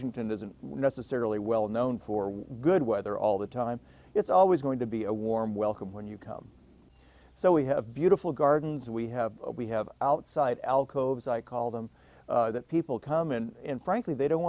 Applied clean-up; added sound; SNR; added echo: none; none; none; none.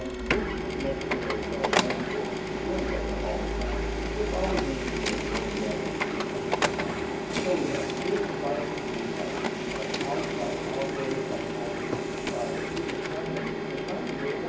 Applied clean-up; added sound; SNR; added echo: none; Printer; -5 dB; reverberation time 1.2 s.